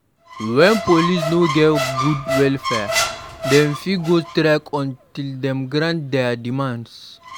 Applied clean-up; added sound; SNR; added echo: none; Squeak; 8 dB; none.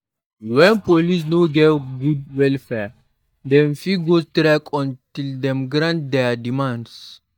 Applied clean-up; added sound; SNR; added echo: neural mask model DeepFilterNet 3.